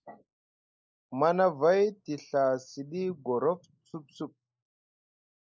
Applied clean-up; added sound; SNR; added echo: neural mask model Resemble Enhance denoiser.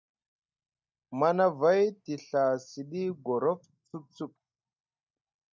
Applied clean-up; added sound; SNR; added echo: neural mask model DeepFilterNet 3.